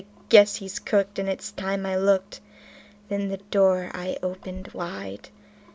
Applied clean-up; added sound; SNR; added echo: none; none; none; none.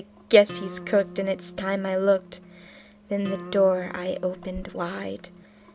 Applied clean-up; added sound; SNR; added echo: none; Acoustic guitar; 16 dB; none.